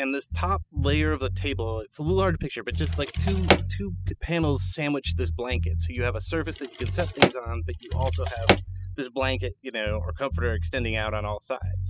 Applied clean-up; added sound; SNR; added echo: classical method spectral subtraction.